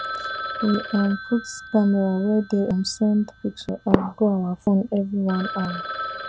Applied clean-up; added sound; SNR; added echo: none; Telephone; 12 dB; none.